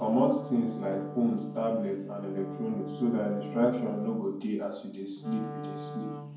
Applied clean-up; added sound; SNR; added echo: none; Wind instrument, woodwind instrument; 12 dB; reverberation time 0.9 s.